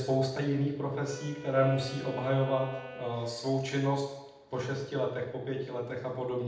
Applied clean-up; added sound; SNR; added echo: none; Wind instrument, woodwind instrument; 16 dB; reverberation time 0.8 s.